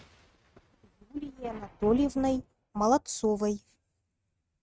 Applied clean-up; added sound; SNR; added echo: neural mask model RNNoise.